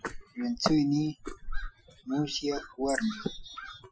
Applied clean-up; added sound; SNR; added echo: classical method Wiener filter.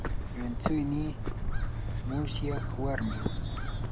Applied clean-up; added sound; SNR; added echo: none; Bird; -4 dB; none.